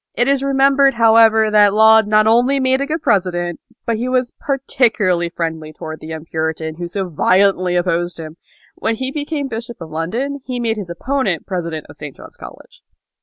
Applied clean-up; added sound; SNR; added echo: none; none; none; none.